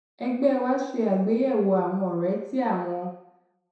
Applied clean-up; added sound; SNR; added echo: none; none; none; reverberation time 0.7 s.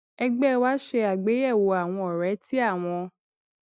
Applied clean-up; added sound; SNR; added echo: none; none; none; none.